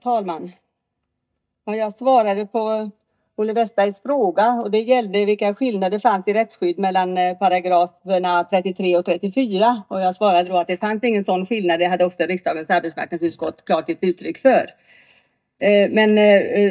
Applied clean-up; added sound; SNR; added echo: neural mask model DeepFilterNet 3.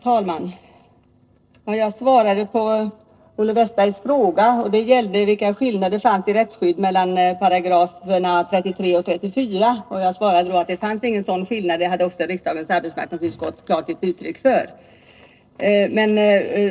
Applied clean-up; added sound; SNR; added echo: neural separator model SepFormer DNS4.